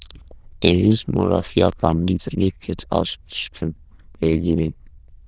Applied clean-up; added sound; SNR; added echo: neural diffusion model UNIVERSE++.